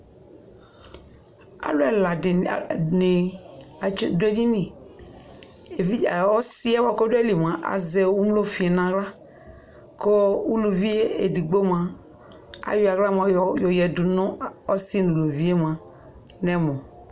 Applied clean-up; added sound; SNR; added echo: none; none; none; none.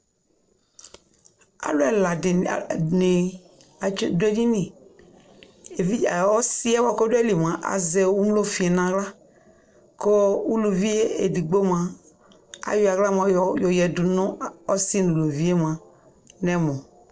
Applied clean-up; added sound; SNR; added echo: neural separator model SepFormer DNS4.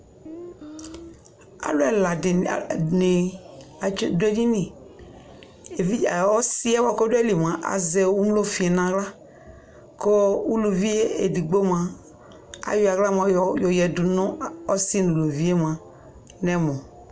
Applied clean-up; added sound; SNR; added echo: none; Guitar; 17 dB; none.